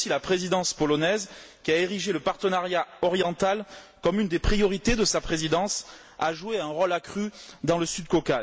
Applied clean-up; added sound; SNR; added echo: none; none; none; none.